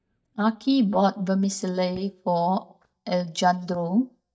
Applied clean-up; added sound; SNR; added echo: neural mask model DeepFilterNet 3.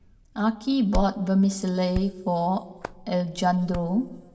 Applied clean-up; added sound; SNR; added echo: none; Hands; 11 dB; reverberation time 2.3 s.